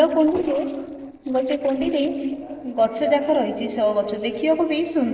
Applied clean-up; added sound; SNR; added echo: neural separator model SepFormer DNS4.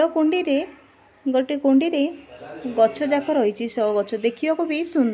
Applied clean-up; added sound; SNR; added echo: none; none; none; none.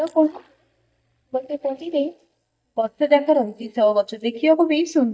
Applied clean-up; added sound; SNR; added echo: neural mask model DeepFilterNet 3.